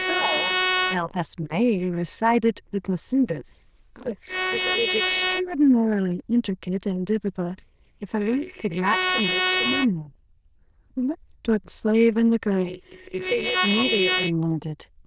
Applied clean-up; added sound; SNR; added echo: neural diffusion model UNIVERSE++.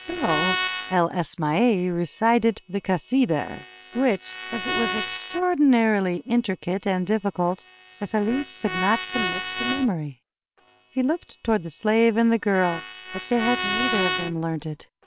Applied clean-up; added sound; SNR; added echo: neural separator model SepFormer WHAM!.